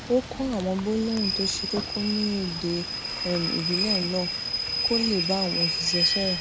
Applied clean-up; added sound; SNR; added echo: none; Rain / Train; 1 dB; none.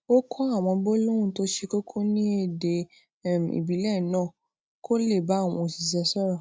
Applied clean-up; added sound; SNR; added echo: none; none; none; none.